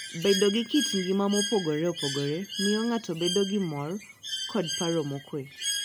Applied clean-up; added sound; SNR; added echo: none; Bird; 7 dB; none.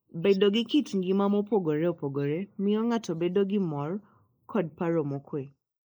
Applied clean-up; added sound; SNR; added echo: neural mask model Resemble Enhance denoiser.